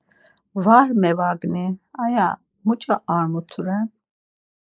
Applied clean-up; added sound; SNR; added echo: neural mask model Resemble Enhance denoiser.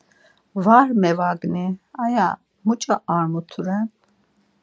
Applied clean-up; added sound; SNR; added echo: none; none; none; none.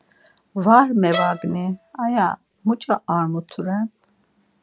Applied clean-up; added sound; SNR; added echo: none; Bowed string instrument; 10 dB; none.